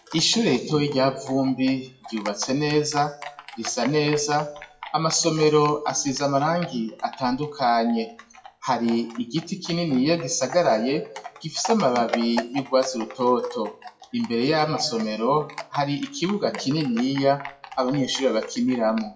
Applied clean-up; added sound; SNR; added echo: classical method WPE with log-MMSE.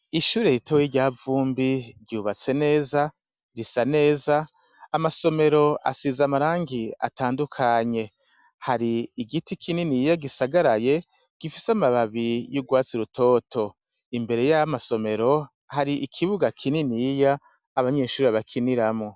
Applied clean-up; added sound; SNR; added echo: none; none; none; none.